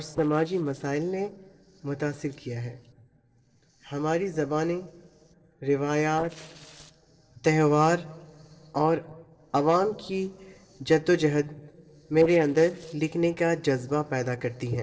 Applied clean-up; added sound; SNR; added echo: neural separator model SepFormer DNS4.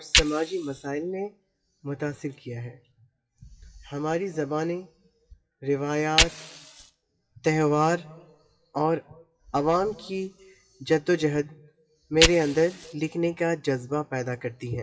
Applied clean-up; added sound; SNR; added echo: classical method WPE with log-MMSE.